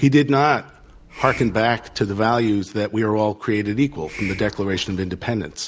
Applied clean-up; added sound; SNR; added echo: none; Hiss; 17 dB; none.